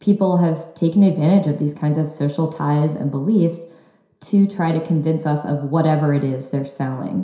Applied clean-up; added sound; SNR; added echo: none; none; none; reverberation time 0.7 s.